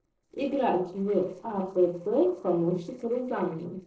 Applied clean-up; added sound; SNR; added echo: neural separator model SepFormer DNS4.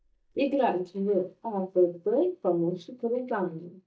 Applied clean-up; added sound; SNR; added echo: neural mask model DeepFilterNet 3.